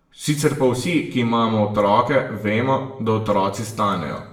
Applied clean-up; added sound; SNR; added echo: none; none; none; reverberation time 0.7 s.